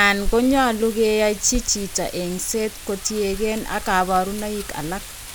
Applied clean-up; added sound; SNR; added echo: none; Wind; 10 dB; none.